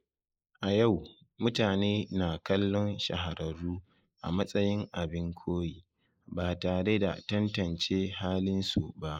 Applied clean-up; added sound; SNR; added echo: neural mask model Resemble Enhance denoiser.